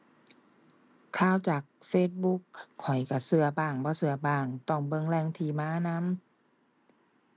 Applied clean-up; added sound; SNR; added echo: none; none; none; none.